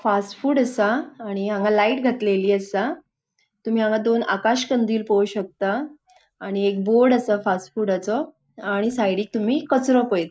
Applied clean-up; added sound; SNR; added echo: neural mask model Resemble Enhance denoiser.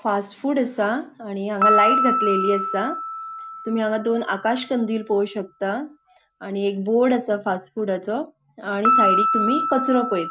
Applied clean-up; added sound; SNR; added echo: none; Piano; 2 dB; none.